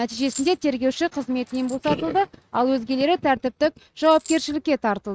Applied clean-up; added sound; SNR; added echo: neural mask model RNNoise.